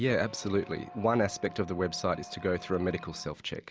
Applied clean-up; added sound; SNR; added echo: none; Squeak; 18 dB; none.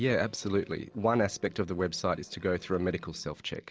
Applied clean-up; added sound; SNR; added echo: neural separator model SepFormer DNS4.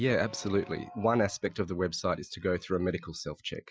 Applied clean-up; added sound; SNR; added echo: classical method Wiener filter.